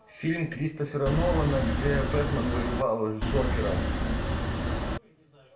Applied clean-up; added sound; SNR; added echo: none; Wind; -2 dB; reverberation time 0.6 s.